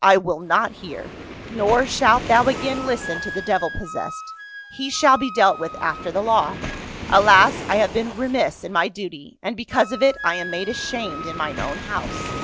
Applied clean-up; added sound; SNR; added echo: none; Wind instrument, woodwind instrument + Waves, surf; 11 dB; none.